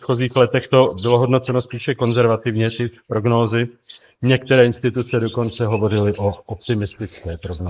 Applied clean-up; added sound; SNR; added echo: neural mask model Resemble Enhance denoiser.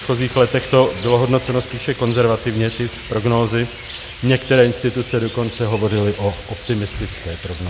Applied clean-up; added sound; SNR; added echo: none; Rain; 13 dB; none.